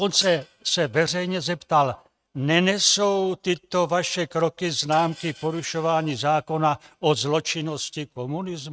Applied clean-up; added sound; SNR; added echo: neural mask model RNNoise.